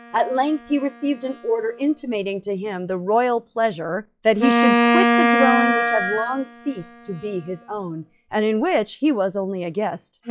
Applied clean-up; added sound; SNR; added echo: classical method log-MMSE.